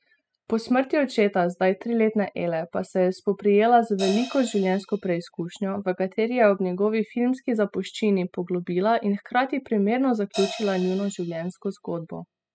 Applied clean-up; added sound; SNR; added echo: classical method spectral subtraction.